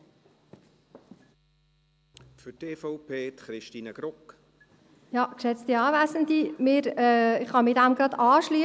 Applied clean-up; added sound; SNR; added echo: none; none; none; none.